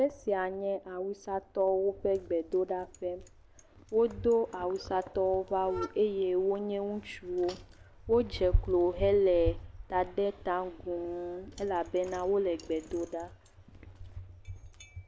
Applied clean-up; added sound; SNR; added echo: none; Bicycle; 10 dB; none.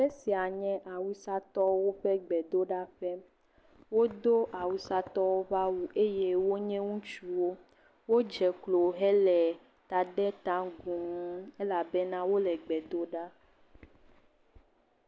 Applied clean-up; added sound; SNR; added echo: none; none; none; none.